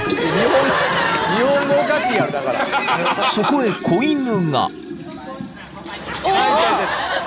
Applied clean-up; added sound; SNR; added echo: none; Liquid; 11 dB; none.